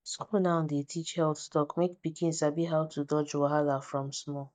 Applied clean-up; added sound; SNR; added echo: neural mask model DeepFilterNet 3.